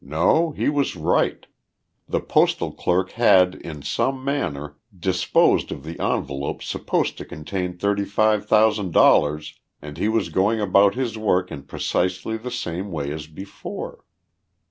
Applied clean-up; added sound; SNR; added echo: none; none; none; none.